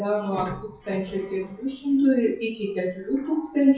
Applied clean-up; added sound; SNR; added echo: classical method WPE with log-MMSE.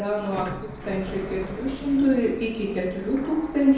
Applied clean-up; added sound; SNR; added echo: none; Sliding door; 13 dB; reverberation time 0.9 s.